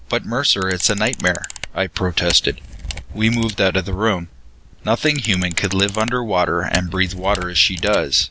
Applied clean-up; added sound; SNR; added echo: none; Camera; 12 dB; none.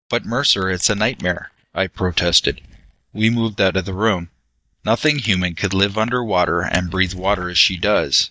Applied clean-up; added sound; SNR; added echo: neural mask model DeepFilterNet 3.